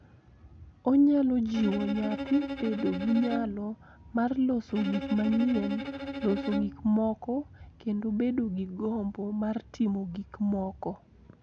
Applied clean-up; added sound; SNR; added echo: none; Bowed string instrument; 8 dB; none.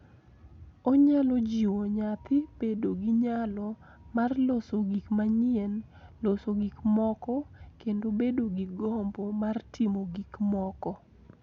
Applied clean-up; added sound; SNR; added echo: none; none; none; none.